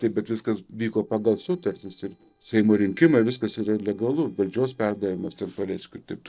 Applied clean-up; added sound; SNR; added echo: neural separator model SepFormer DNS4.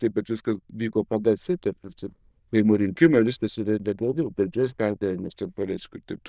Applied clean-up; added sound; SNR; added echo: neural diffusion model UNIVERSE++.